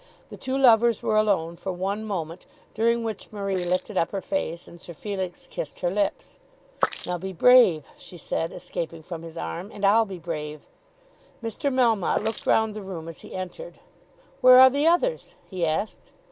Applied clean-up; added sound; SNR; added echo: neural mask model Resemble Enhance denoiser.